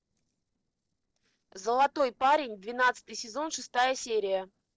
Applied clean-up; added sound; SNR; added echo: neural separator model SepFormer DNS4.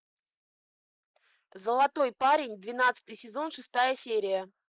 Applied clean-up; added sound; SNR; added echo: neural mask model Resemble Enhance denoiser.